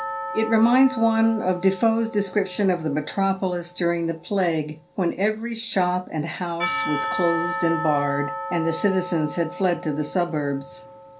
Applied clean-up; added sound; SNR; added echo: none; Church bell / Percussion; 9 dB; reverberation time 0.3 s.